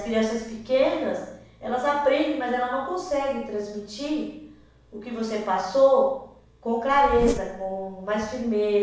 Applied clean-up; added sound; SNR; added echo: none; Zipper (clothing); 9 dB; reverberation time 0.7 s.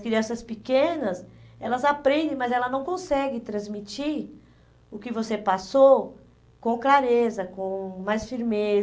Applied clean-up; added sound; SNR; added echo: none; none; none; none.